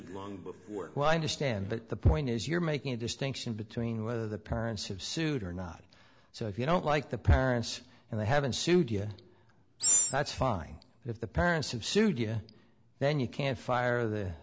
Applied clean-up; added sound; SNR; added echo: none; Animal; -1 dB; none.